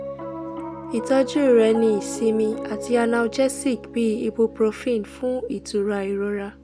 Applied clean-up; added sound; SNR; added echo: none; Piano; 12 dB; none.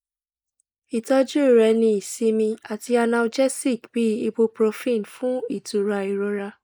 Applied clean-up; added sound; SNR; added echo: neural mask model Resemble Enhance denoiser.